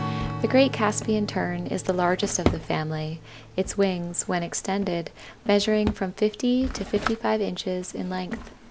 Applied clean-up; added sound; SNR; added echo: none; Strum + Drawer open or close; 8 dB; none.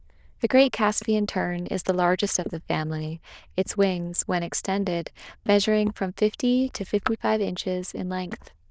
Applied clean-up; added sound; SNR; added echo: neural diffusion model UNIVERSE++.